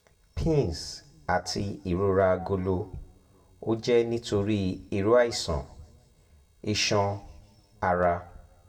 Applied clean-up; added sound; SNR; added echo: none; none; none; reverberation time 0.4 s.